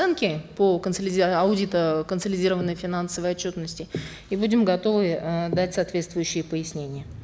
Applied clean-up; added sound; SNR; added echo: none; none; none; none.